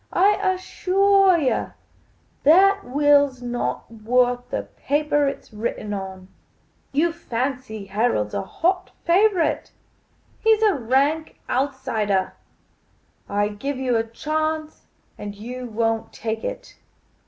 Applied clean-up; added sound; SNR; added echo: none; none; none; none.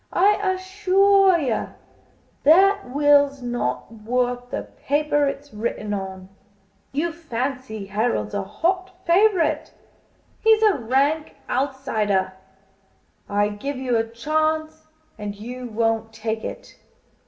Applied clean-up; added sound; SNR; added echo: none; none; none; reverberation time 0.6 s.